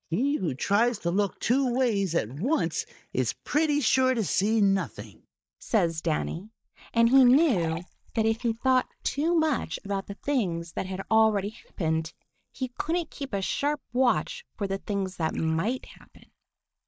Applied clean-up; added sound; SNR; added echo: neural mask model DeepFilterNet 3.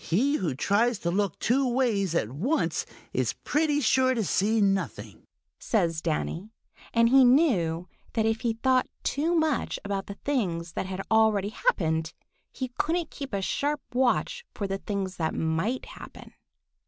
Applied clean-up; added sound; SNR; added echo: none; none; none; none.